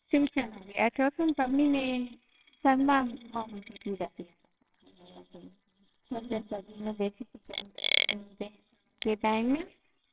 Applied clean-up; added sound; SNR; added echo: neural separator model SepFormer WHAMR!.